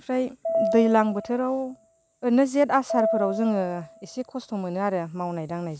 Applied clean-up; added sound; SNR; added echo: none; Piano; 5 dB; none.